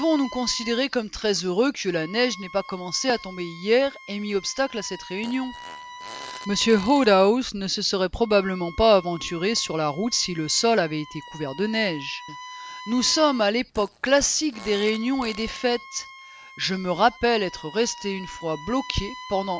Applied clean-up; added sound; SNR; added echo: none; Wind instrument, woodwind instrument + Fart; 17 dB; none.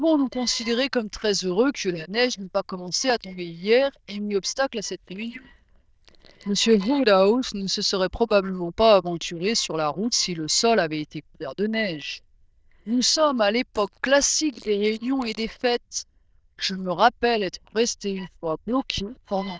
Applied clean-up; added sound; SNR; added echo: neural diffusion model UNIVERSE++.